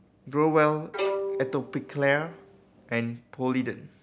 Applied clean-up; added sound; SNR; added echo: none; Bowed string instrument; 6 dB; none.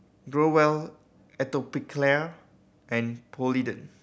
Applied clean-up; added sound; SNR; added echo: none; none; none; none.